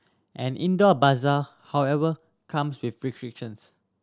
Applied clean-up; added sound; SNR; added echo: none; none; none; none.